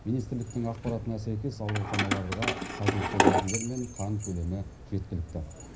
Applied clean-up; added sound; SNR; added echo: none; Keys jangling; 0 dB; reverberation time 0.4 s.